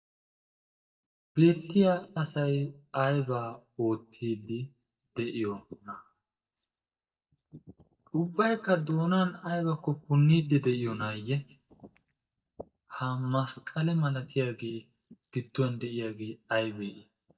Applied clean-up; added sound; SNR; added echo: neural mask model DeepFilterNet 3.